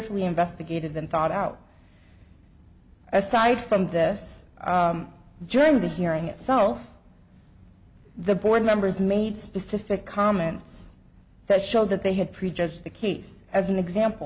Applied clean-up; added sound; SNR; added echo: none; none; none; none.